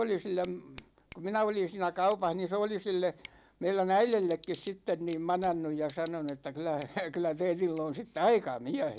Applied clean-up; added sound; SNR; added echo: none; Tick / Bicycle; 18 dB; none.